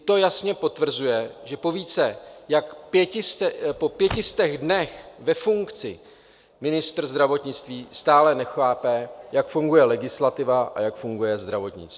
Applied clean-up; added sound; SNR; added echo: none; Car; 15 dB; none.